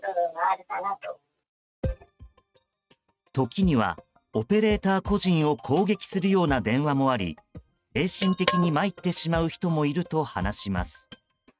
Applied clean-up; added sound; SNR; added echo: neural mask model RNNoise.